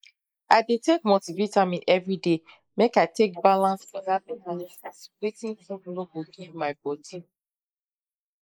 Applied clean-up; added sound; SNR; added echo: neural mask model Resemble Enhance denoiser.